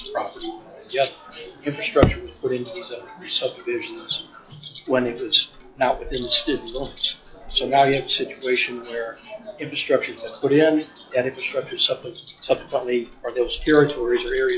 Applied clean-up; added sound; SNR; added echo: classical method log-MMSE.